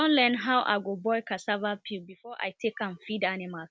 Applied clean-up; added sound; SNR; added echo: none; none; none; none.